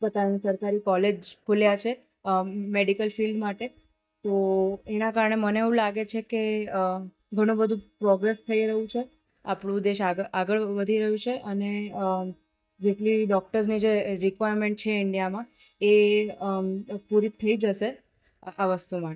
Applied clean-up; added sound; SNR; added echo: neural mask model DeepFilterNet 3.